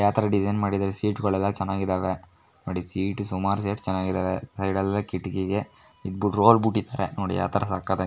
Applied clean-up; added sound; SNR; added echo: none; none; none; none.